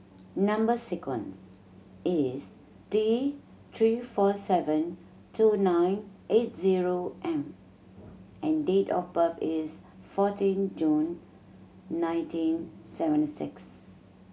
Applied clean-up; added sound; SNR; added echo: none; none; none; none.